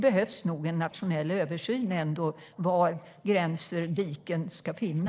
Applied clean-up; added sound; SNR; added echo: neural separator model SepFormer DNS4.